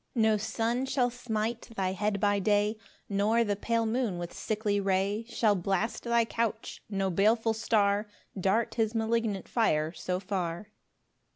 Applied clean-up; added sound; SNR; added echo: none; none; none; none.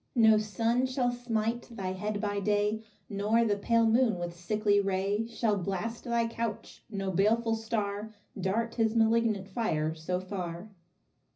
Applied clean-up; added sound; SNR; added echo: none; none; none; reverberation time 0.4 s.